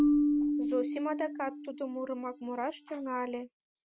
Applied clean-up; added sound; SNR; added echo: none; Marimba, xylophone; -4 dB; none.